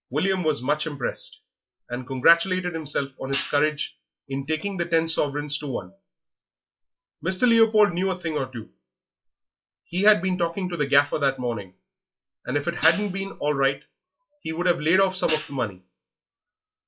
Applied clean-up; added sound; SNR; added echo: classical method log-MMSE.